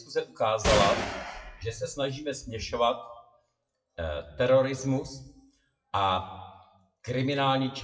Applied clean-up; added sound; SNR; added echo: classical method WPE with log-MMSE.